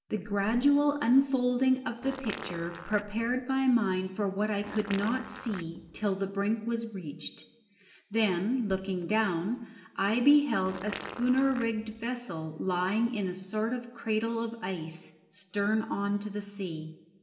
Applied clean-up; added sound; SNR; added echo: none; Fart; 13 dB; reverberation time 1.1 s.